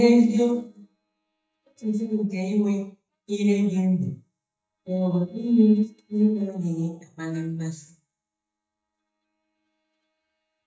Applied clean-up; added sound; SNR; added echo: neural mask model DeepFilterNet 3.